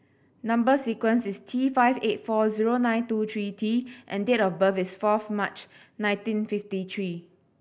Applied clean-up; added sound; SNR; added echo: none; none; none; none.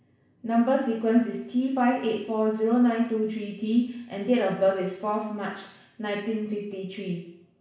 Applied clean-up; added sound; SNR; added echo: none; none; none; reverberation time 0.7 s.